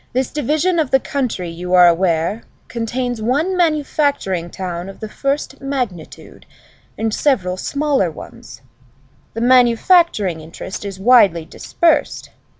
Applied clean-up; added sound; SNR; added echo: none; none; none; none.